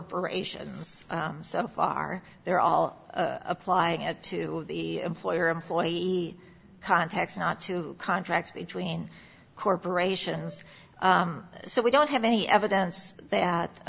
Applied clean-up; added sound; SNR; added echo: none; none; none; none.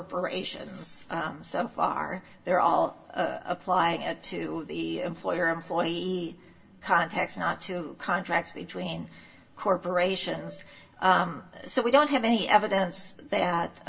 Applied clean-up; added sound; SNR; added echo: none; none; none; reverberation time 0.1 s.